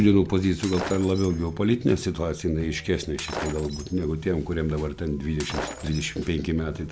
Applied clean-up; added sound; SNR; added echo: none; Shatter; 13 dB; none.